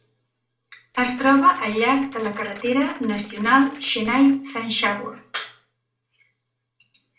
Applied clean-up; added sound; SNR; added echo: none; Applause; 19 dB; reverberation time 0.4 s.